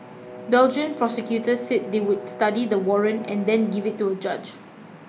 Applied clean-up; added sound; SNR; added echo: none; Brass instrument; 16 dB; none.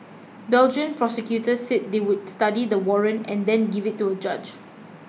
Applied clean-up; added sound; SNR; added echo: none; none; none; none.